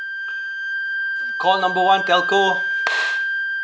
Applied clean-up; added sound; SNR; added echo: none; Wind instrument, woodwind instrument; 1 dB; none.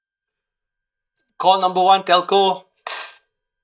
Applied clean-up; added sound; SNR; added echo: neural mask model DeepFilterNet 3.